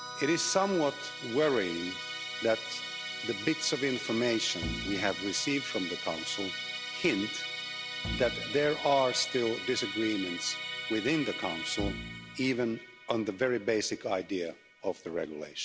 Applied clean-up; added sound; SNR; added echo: none; Bowed string instrument + Musical instrument; 7 dB; none.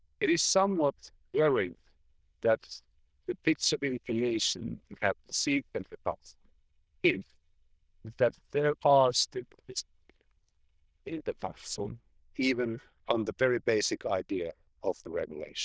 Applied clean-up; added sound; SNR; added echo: neural diffusion model UNIVERSE++.